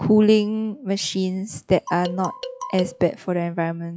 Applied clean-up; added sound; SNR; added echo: classical method log-MMSE.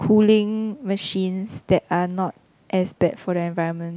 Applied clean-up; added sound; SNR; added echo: none; none; none; none.